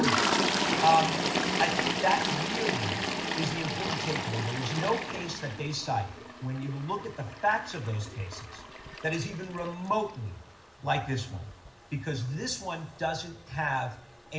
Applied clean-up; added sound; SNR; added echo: none; Toilet flush; 1 dB; reverberation time 0.8 s.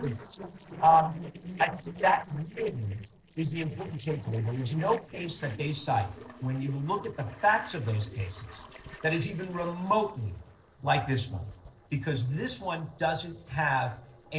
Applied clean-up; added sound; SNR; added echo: neural separator model SepFormer DNS4.